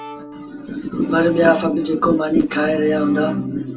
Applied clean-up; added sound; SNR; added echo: none; Bowed string instrument; 11 dB; reverberation time 0.2 s.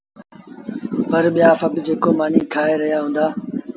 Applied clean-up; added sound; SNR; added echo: none; none; none; none.